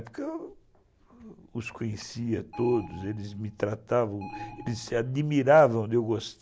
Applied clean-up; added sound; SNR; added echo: none; Alarm; 17 dB; none.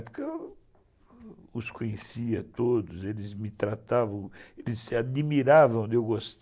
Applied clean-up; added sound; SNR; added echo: none; none; none; none.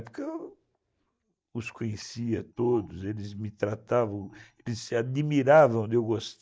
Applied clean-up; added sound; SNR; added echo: neural mask model DeepFilterNet 3.